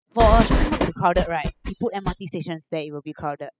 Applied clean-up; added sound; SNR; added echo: classical method spectral subtraction.